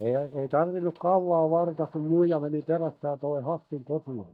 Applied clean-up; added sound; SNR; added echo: neural mask model DeepFilterNet 3.